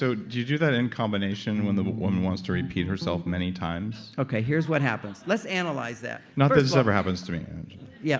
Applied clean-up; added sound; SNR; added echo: none; Bass guitar; 7 dB; none.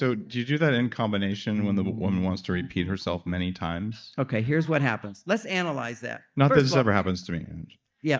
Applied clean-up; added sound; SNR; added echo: neural mask model DeepFilterNet 3.